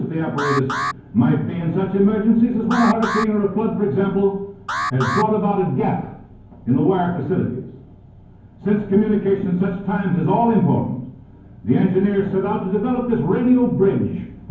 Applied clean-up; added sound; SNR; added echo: none; Alarm; 9 dB; reverberation time 0.9 s.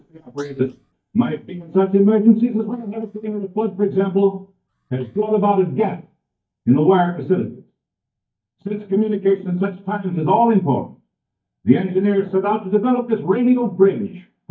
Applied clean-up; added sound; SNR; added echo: neural mask model DeepFilterNet 3.